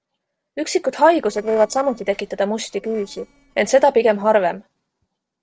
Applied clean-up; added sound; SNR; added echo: neural separator model SepFormer DNS4.